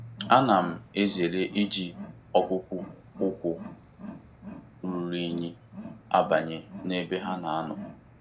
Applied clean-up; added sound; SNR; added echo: none; Wild animals; 14 dB; none.